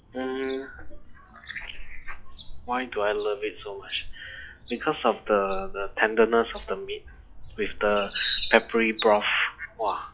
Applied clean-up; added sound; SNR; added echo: classical method log-MMSE.